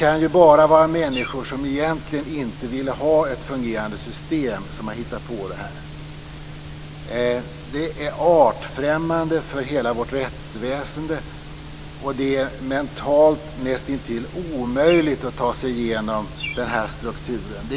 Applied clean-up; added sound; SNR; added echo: none; Bird; 16 dB; none.